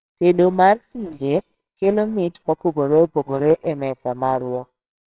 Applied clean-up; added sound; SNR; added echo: neural separator model SepFormer WHAMR!.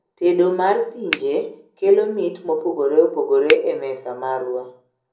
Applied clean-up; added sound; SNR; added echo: none; Finger snapping; 7 dB; reverberation time 0.5 s.